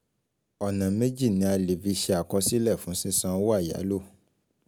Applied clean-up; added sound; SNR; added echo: none; none; none; none.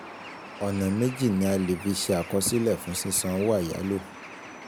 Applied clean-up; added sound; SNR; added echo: none; Bird; 14 dB; none.